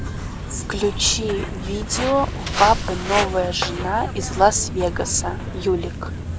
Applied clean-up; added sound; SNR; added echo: none; Walk, footsteps; 5 dB; none.